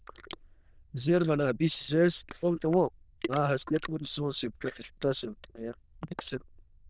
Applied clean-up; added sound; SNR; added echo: neural diffusion model UNIVERSE++.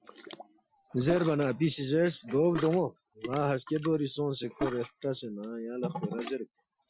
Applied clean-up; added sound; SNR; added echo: classical method Wiener filter.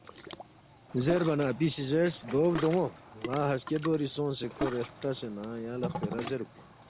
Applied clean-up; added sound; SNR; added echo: none; Ocean; 11 dB; none.